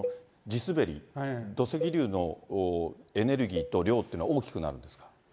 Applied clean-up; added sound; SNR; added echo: none; Cowbell; 11 dB; none.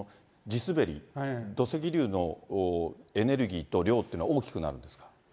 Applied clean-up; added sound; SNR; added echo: none; none; none; none.